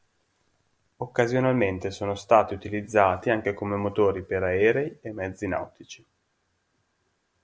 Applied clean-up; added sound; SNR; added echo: none; none; none; none.